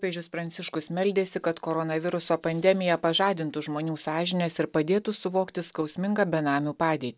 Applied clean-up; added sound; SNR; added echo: none; none; none; none.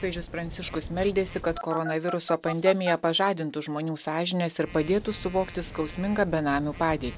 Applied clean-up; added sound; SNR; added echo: none; Telephone; 13 dB; none.